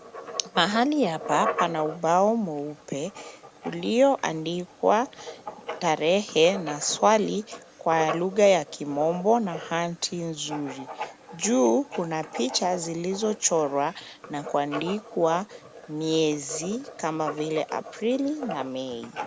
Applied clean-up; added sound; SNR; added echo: none; Writing; 12 dB; none.